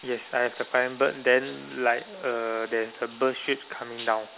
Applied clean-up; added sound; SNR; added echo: none; Bathtub (filling or washing); 19 dB; none.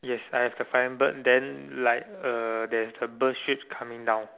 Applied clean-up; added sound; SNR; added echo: none; none; none; none.